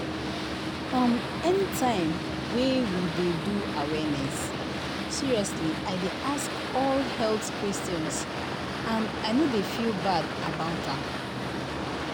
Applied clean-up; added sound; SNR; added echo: none; Boat, Water vehicle; 2 dB; none.